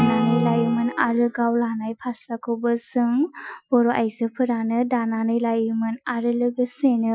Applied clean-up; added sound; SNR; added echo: classical method Wiener filter.